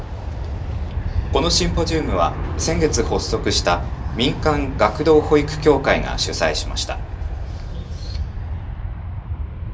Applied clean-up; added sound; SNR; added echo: none; Aircraft; 3 dB; reverberation time 0.2 s.